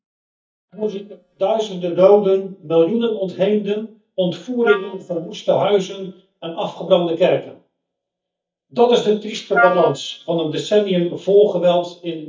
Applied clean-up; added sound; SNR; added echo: neural mask model DeepFilterNet 3.